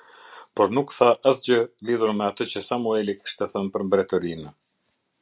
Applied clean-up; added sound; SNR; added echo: none; none; none; none.